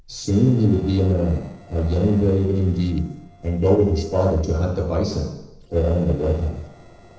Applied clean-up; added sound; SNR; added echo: neural separator model SepFormer DNS4.